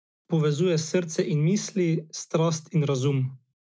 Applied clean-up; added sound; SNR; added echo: none; none; none; none.